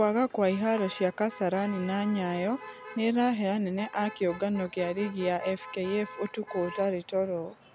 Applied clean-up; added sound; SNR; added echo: none; Motor vehicle (road); 17 dB; none.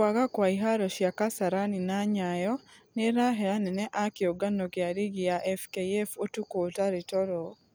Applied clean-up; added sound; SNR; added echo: none; none; none; none.